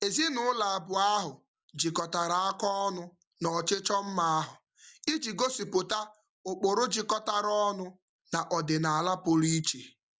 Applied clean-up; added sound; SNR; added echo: none; none; none; none.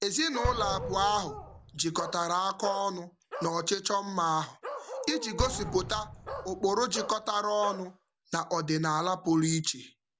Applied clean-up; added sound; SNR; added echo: none; Bark + Explosion; 10 dB; none.